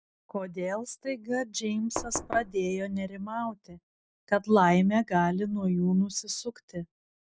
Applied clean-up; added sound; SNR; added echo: none; Knock; 9 dB; none.